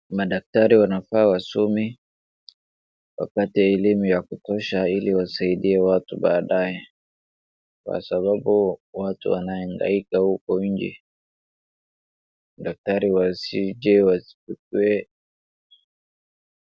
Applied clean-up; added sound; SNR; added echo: none; none; none; none.